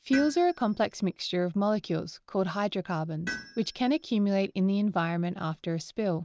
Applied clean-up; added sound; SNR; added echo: none; Tools; 17 dB; none.